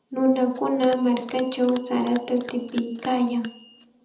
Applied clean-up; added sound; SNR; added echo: none; Bell; 19 dB; reverberation time 0.9 s.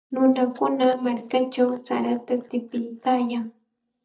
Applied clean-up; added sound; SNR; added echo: neural mask model DeepFilterNet 3.